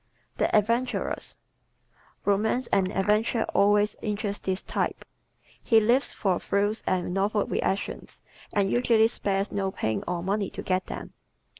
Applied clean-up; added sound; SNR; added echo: neural mask model Resemble Enhance denoiser.